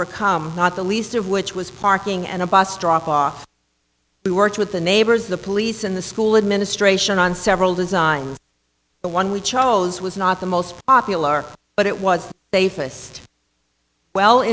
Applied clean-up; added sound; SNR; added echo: none; none; none; none.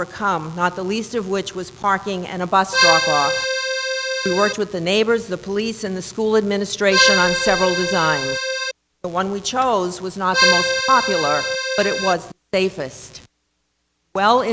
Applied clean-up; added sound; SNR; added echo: none; Accordion; -2 dB; none.